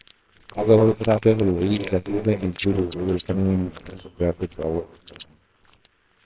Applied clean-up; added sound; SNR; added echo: neural separator model SepFormer WHAMR!.